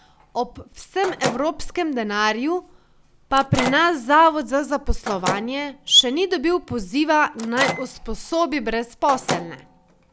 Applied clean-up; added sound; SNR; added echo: none; Microwave oven; 11 dB; none.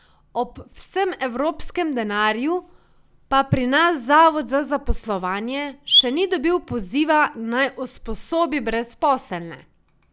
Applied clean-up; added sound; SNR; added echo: none; none; none; none.